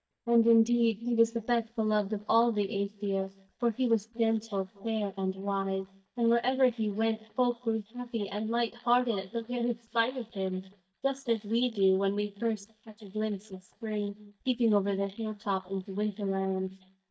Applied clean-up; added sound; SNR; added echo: neural mask model DeepFilterNet 3.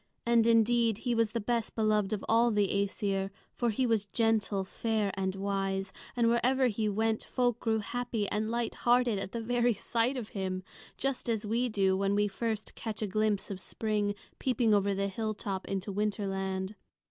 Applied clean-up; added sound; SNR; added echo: none; none; none; none.